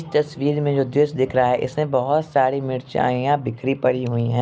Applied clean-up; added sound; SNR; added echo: none; none; none; none.